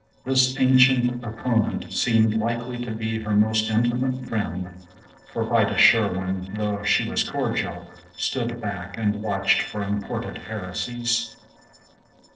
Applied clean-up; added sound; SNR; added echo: neural separator model SepFormer DNS4.